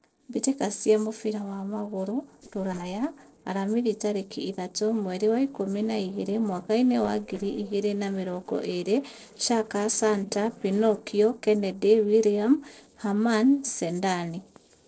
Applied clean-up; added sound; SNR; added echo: neural separator model SepFormer DNS4.